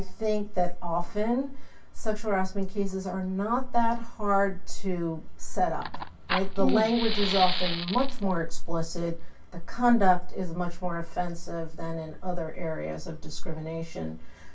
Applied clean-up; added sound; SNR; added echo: none; Fire; 11 dB; reverberation time 0.1 s.